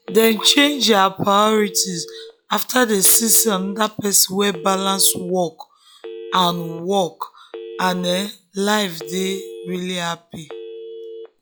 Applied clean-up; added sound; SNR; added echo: classical method log-MMSE.